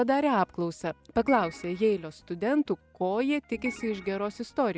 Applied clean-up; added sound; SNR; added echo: none; Organ; 15 dB; none.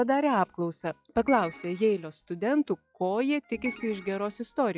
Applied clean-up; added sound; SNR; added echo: classical method log-MMSE.